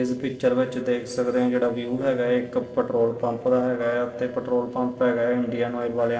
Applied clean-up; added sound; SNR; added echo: neural separator model SepFormer DNS4.